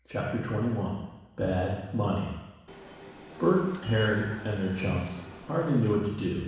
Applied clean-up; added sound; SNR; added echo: none; Subway, metro, underground; 16 dB; reverberation time 1.1 s.